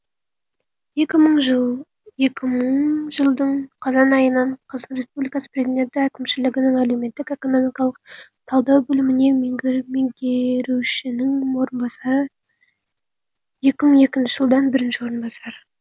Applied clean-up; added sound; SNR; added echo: none; none; none; none.